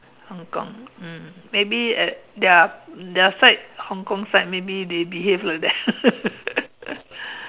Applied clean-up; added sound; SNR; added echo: none; none; none; none.